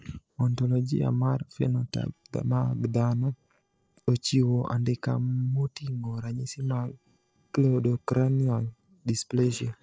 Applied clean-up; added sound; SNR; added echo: neural separator model SepFormer DNS4.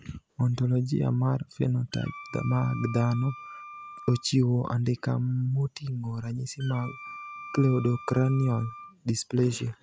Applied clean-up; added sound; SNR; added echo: none; Wind instrument, woodwind instrument; 16 dB; none.